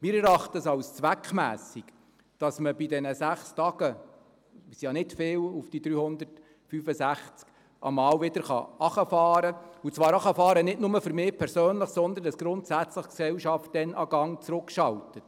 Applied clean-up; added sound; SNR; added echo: none; none; none; none.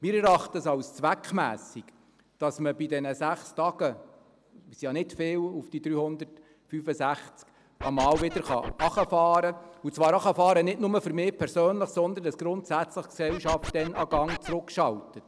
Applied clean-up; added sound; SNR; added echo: none; Scratching (performance technique); 8 dB; none.